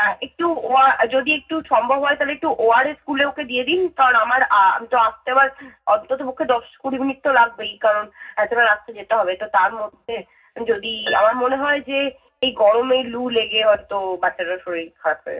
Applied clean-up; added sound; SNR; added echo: none; Harp; 18 dB; reverberation time 0.4 s.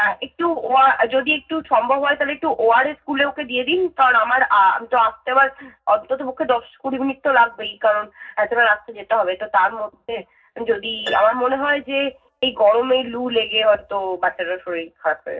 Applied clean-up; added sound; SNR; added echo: neural separator model SepFormer DNS4.